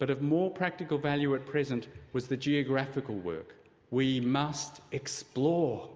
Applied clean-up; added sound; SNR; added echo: none; none; none; none.